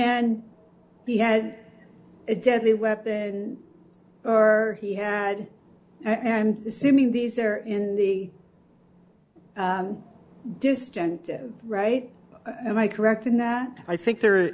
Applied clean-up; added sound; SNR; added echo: none; none; none; none.